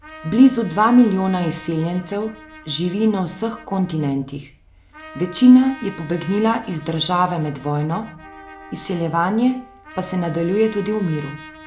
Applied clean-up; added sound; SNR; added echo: none; Trumpet + Wind instrument, woodwind instrument; 20 dB; none.